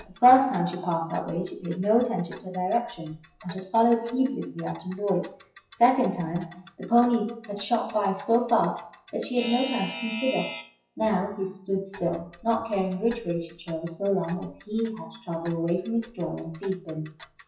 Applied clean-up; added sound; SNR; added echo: classical method WPE with log-MMSE.